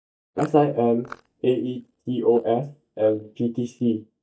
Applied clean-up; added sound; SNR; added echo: neural mask model DeepFilterNet 3.